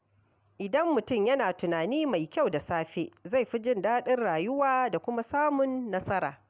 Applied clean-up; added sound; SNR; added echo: none; none; none; none.